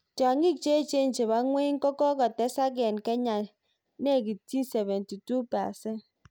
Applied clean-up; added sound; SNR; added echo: none; none; none; none.